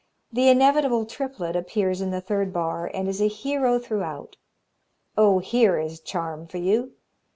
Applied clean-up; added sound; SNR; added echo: none; none; none; none.